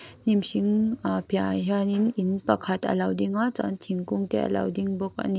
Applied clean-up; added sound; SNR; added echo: none; none; none; none.